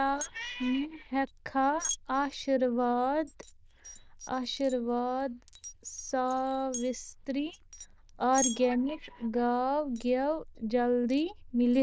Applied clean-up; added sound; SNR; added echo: neural diffusion model UNIVERSE++.